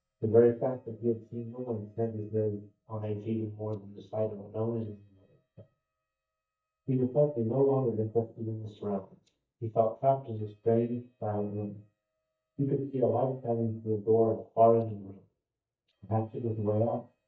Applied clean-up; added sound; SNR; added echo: neural mask model DeepFilterNet 3.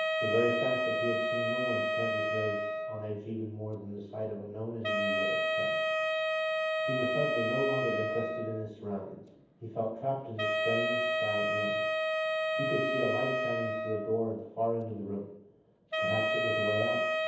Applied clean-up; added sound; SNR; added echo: none; Wind instrument, woodwind instrument; -4 dB; reverberation time 0.9 s.